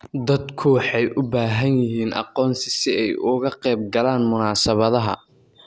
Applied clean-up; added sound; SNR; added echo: none; none; none; none.